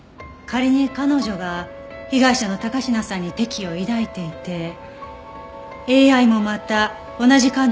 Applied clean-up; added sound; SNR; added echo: none; none; none; none.